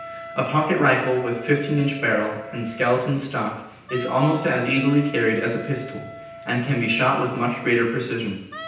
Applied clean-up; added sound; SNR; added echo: none; Wind instrument, woodwind instrument; 16 dB; reverberation time 0.9 s.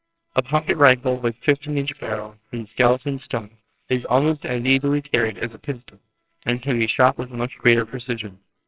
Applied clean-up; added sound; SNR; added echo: neural separator model SepFormer WHAMR!.